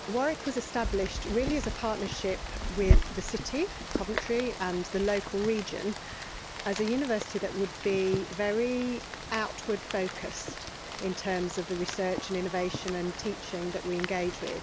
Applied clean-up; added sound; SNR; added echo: none; Rain; 3 dB; none.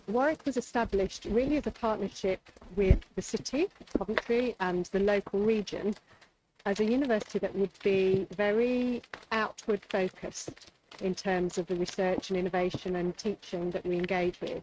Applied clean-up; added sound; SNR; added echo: neural mask model RNNoise.